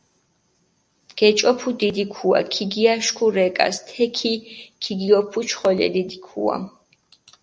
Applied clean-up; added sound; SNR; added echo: none; none; none; none.